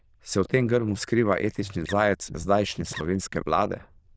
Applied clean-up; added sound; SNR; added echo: neural diffusion model UNIVERSE++.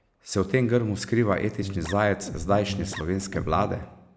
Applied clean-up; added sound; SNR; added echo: none; Guitar; 9 dB; none.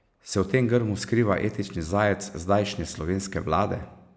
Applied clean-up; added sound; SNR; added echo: none; none; none; none.